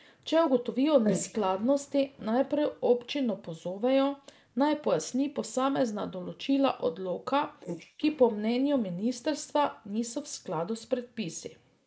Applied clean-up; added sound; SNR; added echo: neural mask model Resemble Enhance denoiser.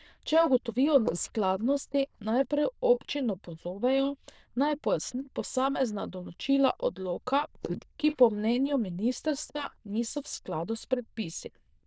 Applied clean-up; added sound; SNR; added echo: neural diffusion model UNIVERSE++.